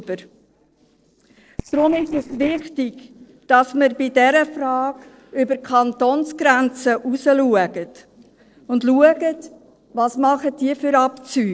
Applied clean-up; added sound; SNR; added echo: neural separator model SepFormer DNS4.